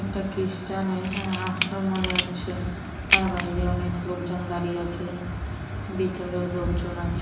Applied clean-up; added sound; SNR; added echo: none; Camera; 2 dB; reverberation time 1.0 s.